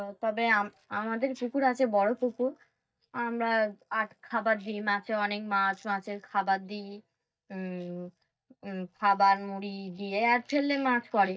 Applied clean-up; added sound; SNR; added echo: neural mask model DeepFilterNet 3.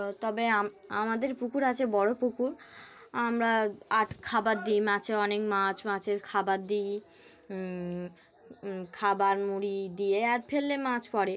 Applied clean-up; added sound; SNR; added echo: none; none; none; none.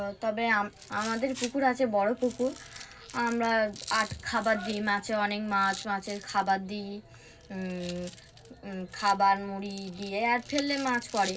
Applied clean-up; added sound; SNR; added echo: none; Rattle; 16 dB; reverberation time 0.4 s.